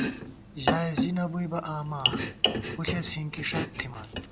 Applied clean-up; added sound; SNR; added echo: none; Domestic sounds, home sounds; -1 dB; none.